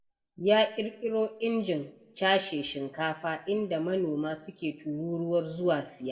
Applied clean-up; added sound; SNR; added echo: none; none; none; reverberation time 0.6 s.